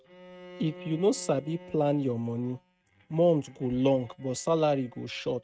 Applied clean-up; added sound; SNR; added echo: neural mask model RNNoise.